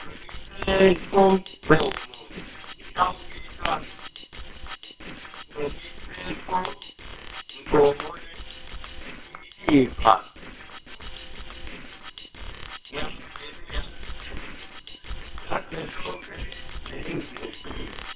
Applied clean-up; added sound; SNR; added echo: neural separator model SepFormer WHAMR!.